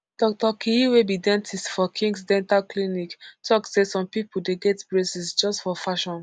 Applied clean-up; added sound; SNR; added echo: none; none; none; none.